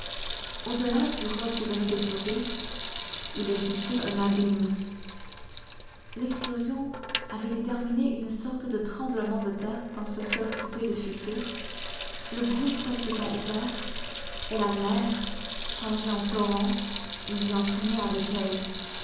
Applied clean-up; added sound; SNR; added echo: none; Sink (filling or washing) / Water tap, faucet; 1 dB; reverberation time 1.0 s.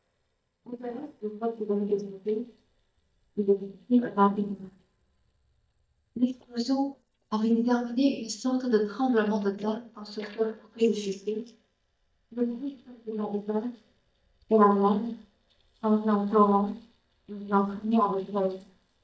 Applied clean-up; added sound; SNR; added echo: neural mask model DeepFilterNet 3.